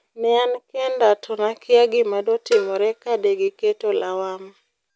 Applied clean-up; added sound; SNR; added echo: none; Cowbell; 12 dB; none.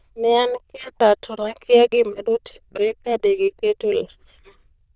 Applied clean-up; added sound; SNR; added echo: neural diffusion model UNIVERSE++.